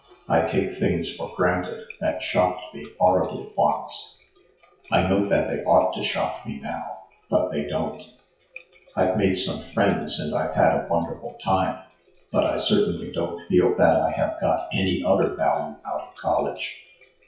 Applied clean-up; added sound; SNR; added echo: classical method WPE with log-MMSE.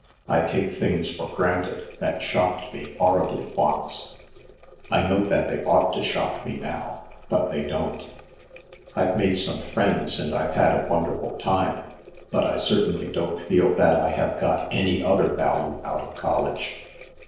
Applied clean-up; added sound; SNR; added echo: neural separator model SepFormer DNS4.